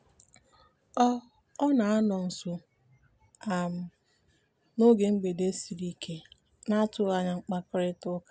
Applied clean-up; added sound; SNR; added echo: none; none; none; none.